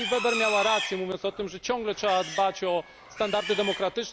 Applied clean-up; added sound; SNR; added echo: none; Livestock, farm animals, working animals; 7 dB; none.